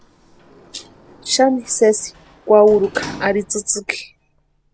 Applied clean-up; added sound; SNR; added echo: none; Sliding door; 20 dB; none.